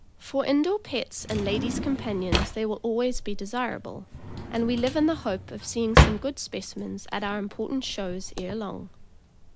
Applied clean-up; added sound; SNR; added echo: none; Drawer open or close; 1 dB; none.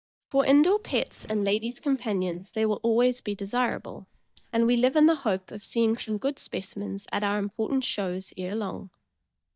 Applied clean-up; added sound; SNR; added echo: neural mask model DeepFilterNet 3.